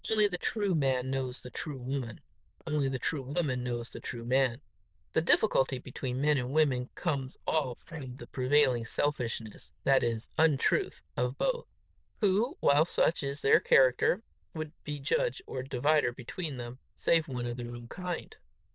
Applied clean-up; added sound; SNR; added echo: neural diffusion model UNIVERSE++.